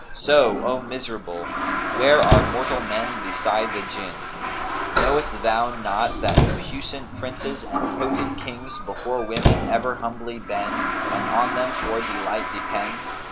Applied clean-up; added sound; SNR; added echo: none; Toilet flush + Squeak; 0 dB; none.